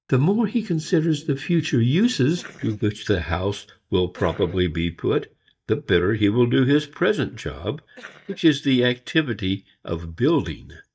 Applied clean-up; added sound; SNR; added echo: neural mask model DeepFilterNet 3.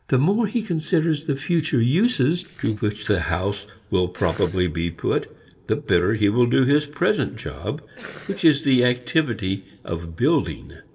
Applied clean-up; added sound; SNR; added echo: neural separator model SepFormer DNS4.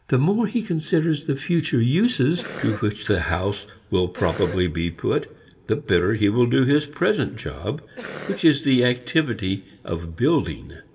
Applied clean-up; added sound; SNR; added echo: none; Cough; 15 dB; reverberation time 0.3 s.